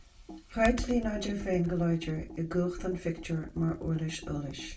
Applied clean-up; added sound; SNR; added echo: none; Computer keyboard; 11 dB; reverberation time 0.2 s.